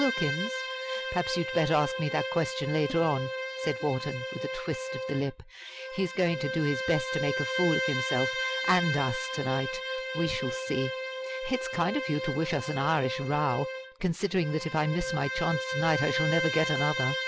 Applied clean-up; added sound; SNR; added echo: none; Bowed string instrument; 3 dB; none.